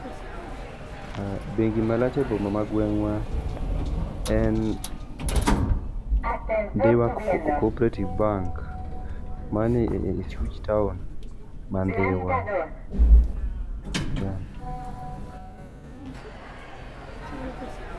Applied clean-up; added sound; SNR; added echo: none; Sliding door; -2 dB; none.